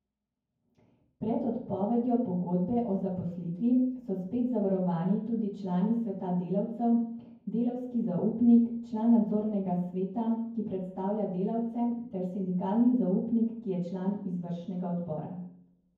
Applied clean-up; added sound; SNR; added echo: none; none; none; reverberation time 0.9 s.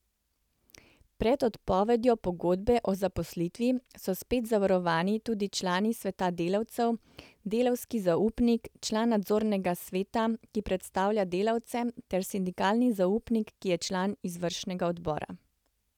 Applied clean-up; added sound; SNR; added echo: none; none; none; none.